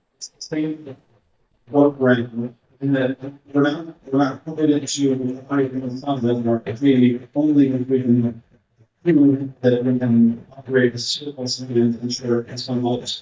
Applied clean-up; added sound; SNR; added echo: neural mask model DeepFilterNet 3.